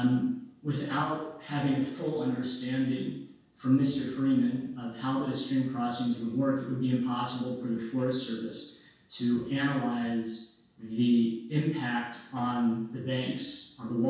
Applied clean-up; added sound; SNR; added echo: none; none; none; reverberation time 0.6 s.